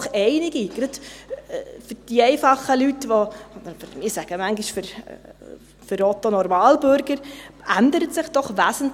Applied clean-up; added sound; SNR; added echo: none; none; none; none.